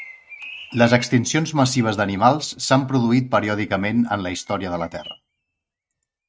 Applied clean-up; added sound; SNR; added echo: neural mask model RNNoise.